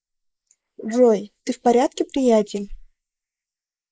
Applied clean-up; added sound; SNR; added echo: neural mask model Resemble Enhance denoiser.